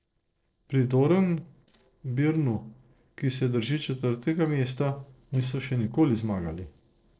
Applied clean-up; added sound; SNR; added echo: neural separator model SepFormer DNS4.